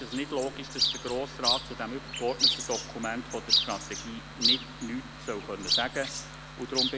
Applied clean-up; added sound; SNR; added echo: none; Chirp, tweet; -3 dB; none.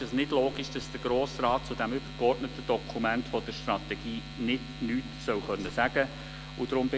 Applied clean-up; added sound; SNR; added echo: none; none; none; none.